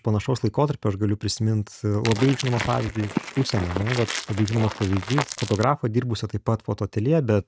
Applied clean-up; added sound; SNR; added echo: neural mask model RNNoise.